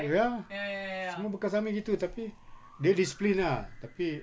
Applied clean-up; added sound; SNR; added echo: none; Meow / Purr; 18 dB; none.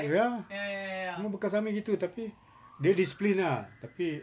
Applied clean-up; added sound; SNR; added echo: none; none; none; none.